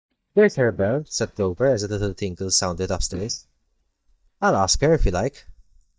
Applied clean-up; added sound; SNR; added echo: neural mask model DeepFilterNet 3.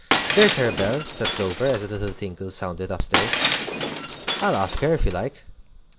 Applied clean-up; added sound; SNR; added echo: none; Shatter; 2 dB; none.